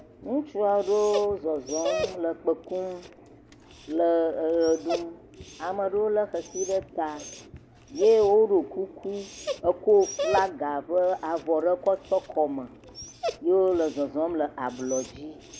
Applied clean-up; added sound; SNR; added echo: none; Dog; 12 dB; none.